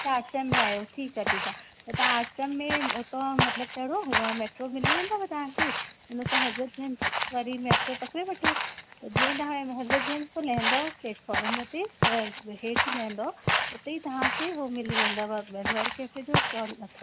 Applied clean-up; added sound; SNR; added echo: none; Walk, footsteps; -2 dB; none.